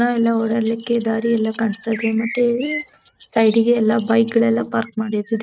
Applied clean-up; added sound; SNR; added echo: neural mask model RNNoise.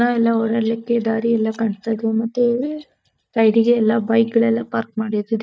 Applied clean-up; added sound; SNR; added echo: neural mask model DeepFilterNet 3.